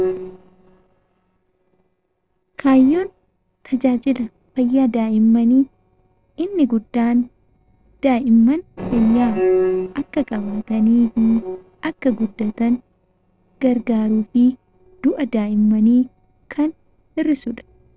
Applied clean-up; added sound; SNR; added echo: neural separator model SepFormer DNS4.